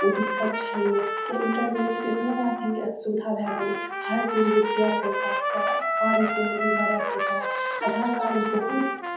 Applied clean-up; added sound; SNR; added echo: none; Trumpet; 2 dB; reverberation time 1.2 s.